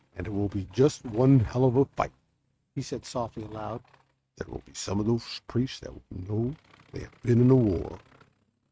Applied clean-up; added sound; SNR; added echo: neural mask model RNNoise.